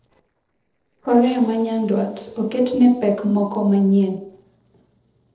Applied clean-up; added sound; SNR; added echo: neural separator model SepFormer DNS4.